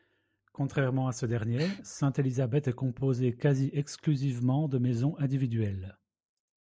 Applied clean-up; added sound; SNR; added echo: neural mask model Resemble Enhance denoiser.